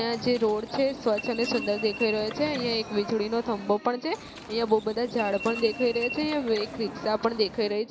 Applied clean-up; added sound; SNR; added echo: none; Subway, metro, underground; 12 dB; none.